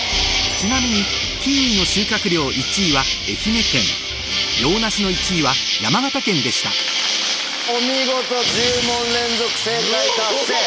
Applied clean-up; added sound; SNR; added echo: none; Insect; 0 dB; none.